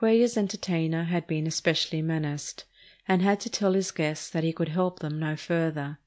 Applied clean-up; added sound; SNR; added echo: none; none; none; none.